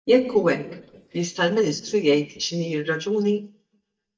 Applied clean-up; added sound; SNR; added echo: neural mask model DeepFilterNet 3.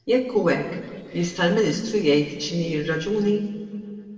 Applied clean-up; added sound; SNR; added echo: neural separator model SepFormer DNS4.